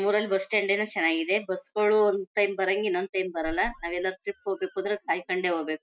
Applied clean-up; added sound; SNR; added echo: none; Squeak; 17 dB; none.